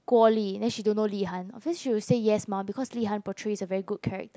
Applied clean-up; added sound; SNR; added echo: none; none; none; none.